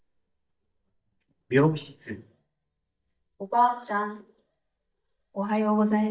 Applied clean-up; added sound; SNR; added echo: neural mask model DeepFilterNet 3.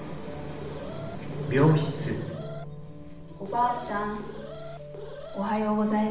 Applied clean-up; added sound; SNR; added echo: none; Alarm; 14 dB; reverberation time 0.8 s.